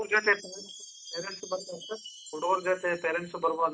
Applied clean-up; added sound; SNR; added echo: none; Chime; 15 dB; none.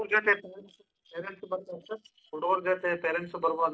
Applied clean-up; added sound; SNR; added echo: neural separator model SepFormer DNS4.